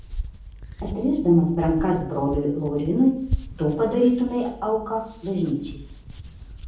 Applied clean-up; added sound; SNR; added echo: none; Hands; 11 dB; reverberation time 0.7 s.